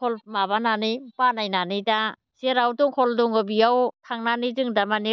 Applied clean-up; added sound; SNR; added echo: none; none; none; none.